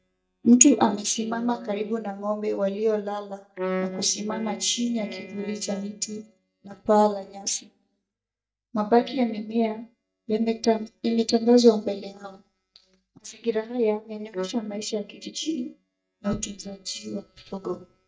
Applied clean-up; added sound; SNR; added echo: neural mask model DeepFilterNet 3.